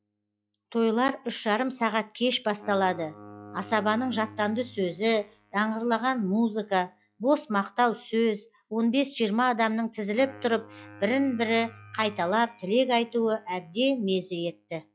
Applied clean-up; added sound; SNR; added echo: classical method log-MMSE.